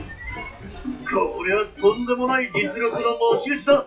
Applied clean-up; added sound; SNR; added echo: classical method WPE with log-MMSE.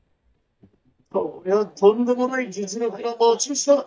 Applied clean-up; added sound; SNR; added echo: neural mask model DeepFilterNet 3.